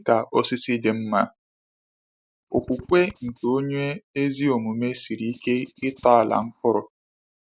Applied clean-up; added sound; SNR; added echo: neural mask model Resemble Enhance denoiser.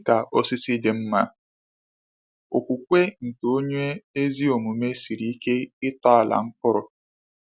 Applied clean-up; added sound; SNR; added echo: none; none; none; none.